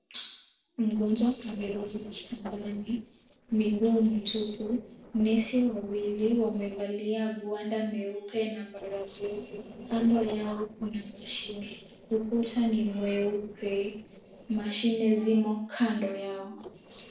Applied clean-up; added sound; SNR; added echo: neural separator model SepFormer DNS4.